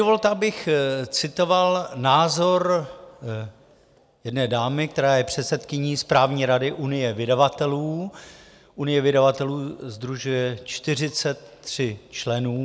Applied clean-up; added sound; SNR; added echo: none; none; none; none.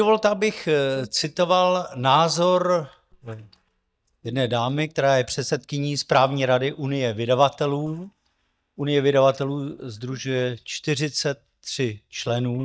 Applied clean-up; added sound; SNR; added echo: neural mask model DeepFilterNet 3.